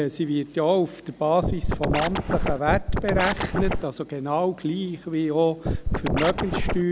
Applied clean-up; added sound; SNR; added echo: none; Scratching (performance technique); 0 dB; none.